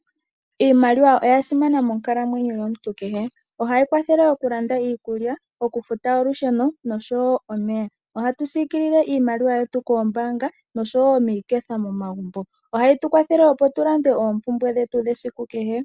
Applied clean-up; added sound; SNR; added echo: none; none; none; none.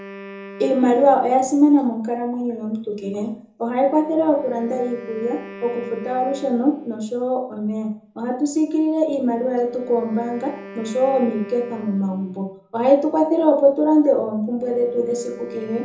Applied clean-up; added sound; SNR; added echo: none; Wind instrument, woodwind instrument; 19 dB; reverberation time 0.5 s.